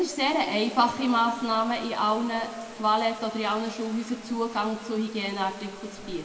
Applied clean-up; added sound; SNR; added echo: none; Bathtub (filling or washing); 19 dB; reverberation time 2.1 s.